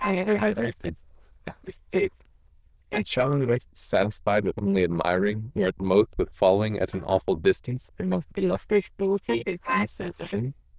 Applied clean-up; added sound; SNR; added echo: neural diffusion model UNIVERSE++.